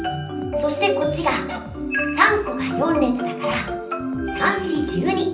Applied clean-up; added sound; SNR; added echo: none; Bass guitar; 16 dB; reverberation time 0.6 s.